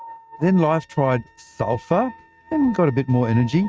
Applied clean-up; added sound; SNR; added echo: neural mask model RNNoise.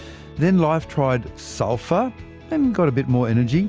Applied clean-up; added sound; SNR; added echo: none; none; none; none.